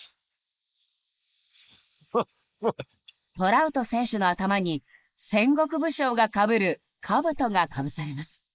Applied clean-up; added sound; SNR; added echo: neural mask model Resemble Enhance denoiser.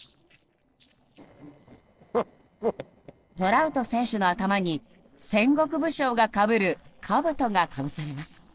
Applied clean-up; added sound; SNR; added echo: neural separator model SepFormer DNS4.